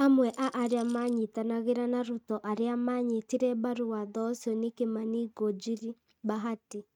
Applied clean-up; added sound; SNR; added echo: neural mask model RNNoise.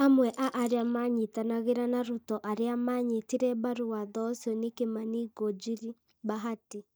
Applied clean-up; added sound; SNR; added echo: neural mask model DeepFilterNet 3.